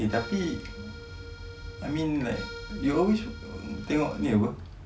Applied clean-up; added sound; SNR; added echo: none; Accordion; 15 dB; none.